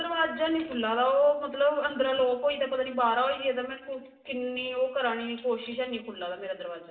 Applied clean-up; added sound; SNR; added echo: none; none; none; reverberation time 0.7 s.